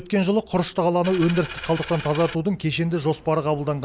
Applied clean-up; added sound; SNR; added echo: none; Coin (dropping); 12 dB; none.